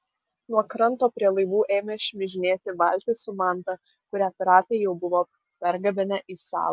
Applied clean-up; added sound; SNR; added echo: none; none; none; none.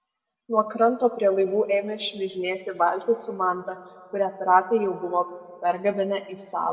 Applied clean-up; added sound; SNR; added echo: none; none; none; reverberation time 1.3 s.